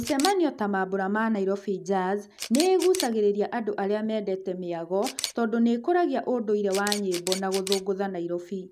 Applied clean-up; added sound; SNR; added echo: none; Camera; 13 dB; none.